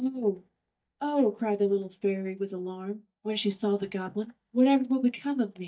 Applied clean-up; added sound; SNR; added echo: neural mask model DeepFilterNet 3.